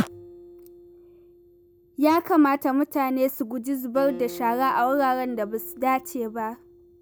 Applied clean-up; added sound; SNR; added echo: none; Acoustic guitar; 18 dB; none.